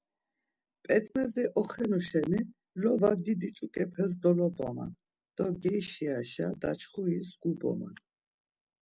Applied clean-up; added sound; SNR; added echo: none; none; none; none.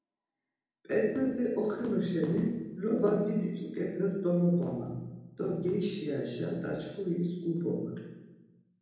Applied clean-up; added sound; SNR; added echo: none; none; none; reverberation time 0.9 s.